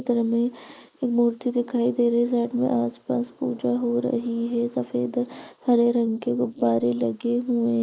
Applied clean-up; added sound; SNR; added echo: neural mask model Resemble Enhance denoiser.